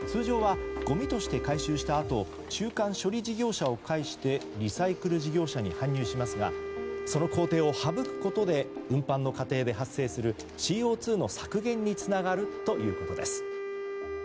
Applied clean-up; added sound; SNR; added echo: none; Wind instrument, woodwind instrument; 9 dB; none.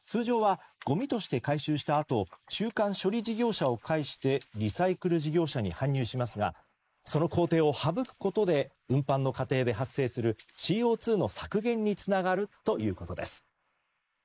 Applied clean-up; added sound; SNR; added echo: neural mask model Resemble Enhance denoiser.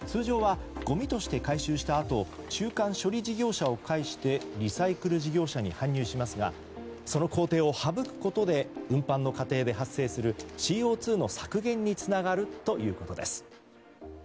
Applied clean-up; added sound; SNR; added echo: none; none; none; none.